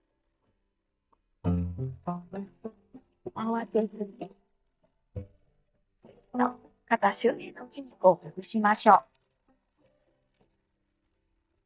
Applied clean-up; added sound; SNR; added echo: neural mask model DeepFilterNet 3.